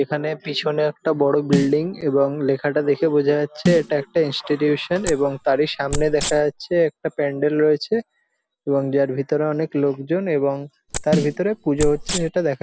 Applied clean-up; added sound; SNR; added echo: none; Snare drum + Wild animals; 7 dB; none.